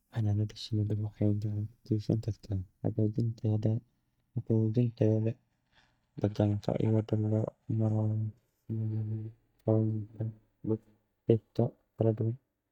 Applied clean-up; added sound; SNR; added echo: neural mask model DeepFilterNet 3.